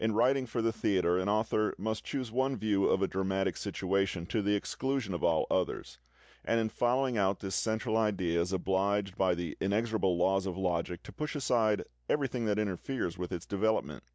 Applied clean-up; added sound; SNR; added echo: none; none; none; none.